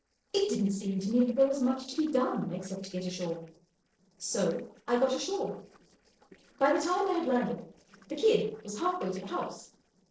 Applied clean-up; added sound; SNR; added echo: neural separator model SepFormer DNS4.